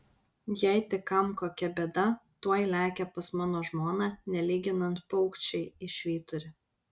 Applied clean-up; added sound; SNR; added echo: none; none; none; none.